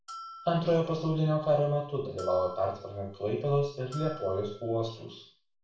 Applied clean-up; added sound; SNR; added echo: none; Bell; 17 dB; reverberation time 0.4 s.